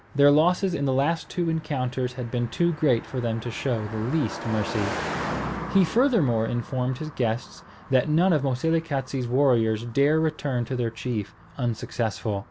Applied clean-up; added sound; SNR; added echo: none; Car passing by; 13 dB; none.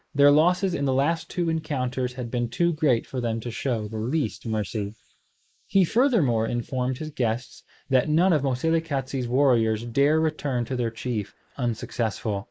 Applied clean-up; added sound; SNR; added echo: neural mask model Resemble Enhance denoiser.